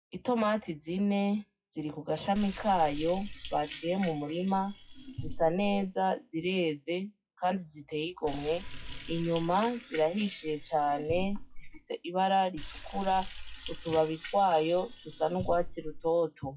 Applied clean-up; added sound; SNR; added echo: classical method WPE with log-MMSE.